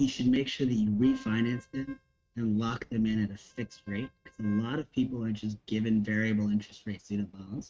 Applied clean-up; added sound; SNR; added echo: neural mask model RNNoise.